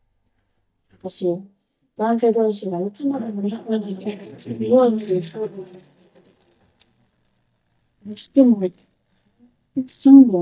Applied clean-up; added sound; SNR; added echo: neural mask model DeepFilterNet 3.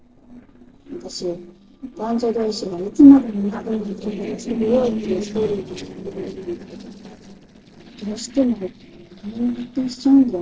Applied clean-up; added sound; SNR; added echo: neural separator model SepFormer DNS4.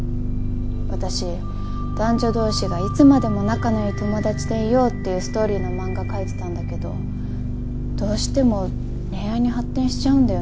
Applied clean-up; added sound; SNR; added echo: none; none; none; none.